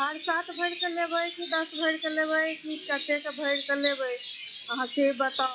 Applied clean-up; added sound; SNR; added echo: classical method log-MMSE.